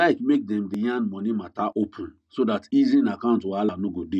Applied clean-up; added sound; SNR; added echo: none; none; none; none.